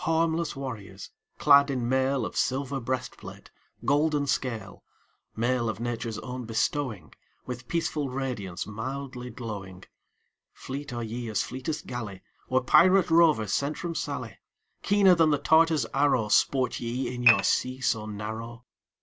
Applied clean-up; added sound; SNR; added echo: none; Dishes, pots, and pans / Glass; -2 dB; none.